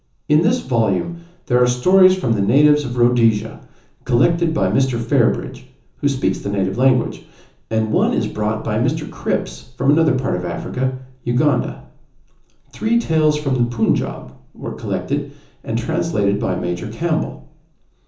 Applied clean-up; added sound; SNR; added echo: none; none; none; reverberation time 0.7 s.